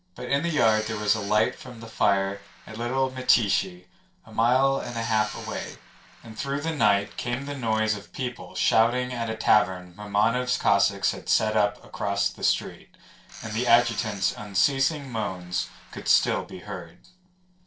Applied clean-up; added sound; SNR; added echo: neural separator model SepFormer DNS4.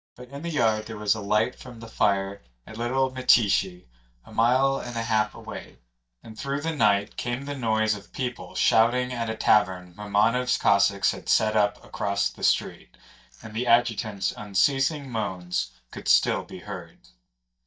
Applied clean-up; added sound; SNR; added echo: neural mask model DeepFilterNet 3.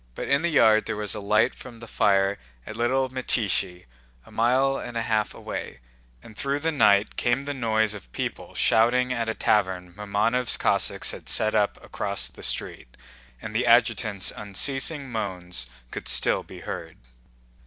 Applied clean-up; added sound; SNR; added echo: none; none; none; none.